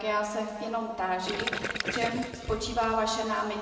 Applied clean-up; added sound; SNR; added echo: none; Gurgling; 6 dB; reverberation time 2.3 s.